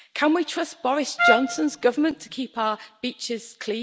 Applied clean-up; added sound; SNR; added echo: none; Trumpet; 0 dB; none.